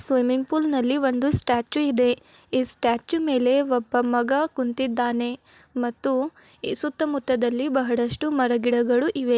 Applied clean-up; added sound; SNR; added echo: none; none; none; none.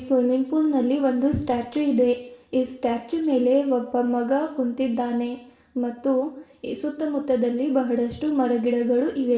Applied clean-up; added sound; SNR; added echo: none; none; none; reverberation time 0.7 s.